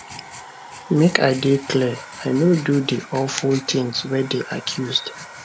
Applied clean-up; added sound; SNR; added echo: none; Writing + Domestic sounds, home sounds; 16 dB; none.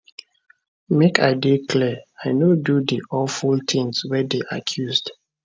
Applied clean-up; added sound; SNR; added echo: none; none; none; none.